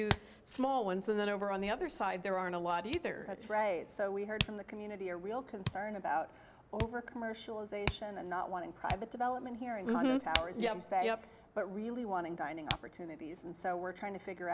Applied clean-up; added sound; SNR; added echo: none; Hands; 5 dB; none.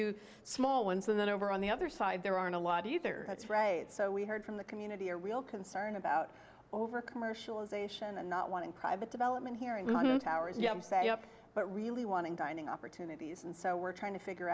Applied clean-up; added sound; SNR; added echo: none; none; none; none.